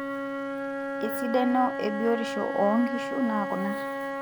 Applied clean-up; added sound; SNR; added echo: none; Wind instrument, woodwind instrument; 3 dB; none.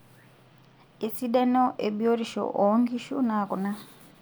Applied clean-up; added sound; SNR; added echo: none; none; none; none.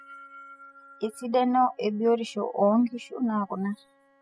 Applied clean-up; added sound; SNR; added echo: classical method spectral subtraction.